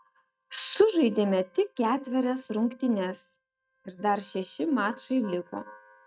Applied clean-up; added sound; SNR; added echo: neural mask model RNNoise.